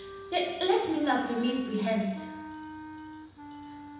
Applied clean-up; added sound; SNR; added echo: none; Wind instrument, woodwind instrument; 14 dB; reverberation time 1.1 s.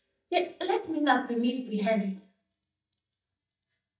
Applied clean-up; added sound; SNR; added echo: neural mask model DeepFilterNet 3.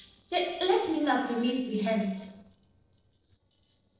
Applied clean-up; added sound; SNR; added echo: neural separator model SepFormer DNS4.